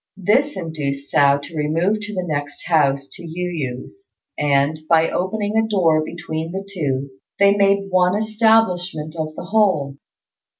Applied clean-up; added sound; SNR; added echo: none; none; none; none.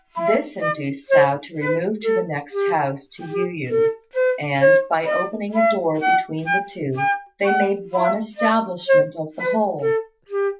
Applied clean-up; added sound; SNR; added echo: none; Wind instrument, woodwind instrument; -3 dB; none.